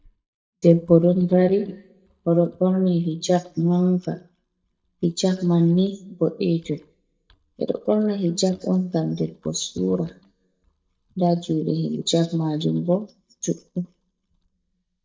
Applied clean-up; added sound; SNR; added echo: neural mask model DeepFilterNet 3.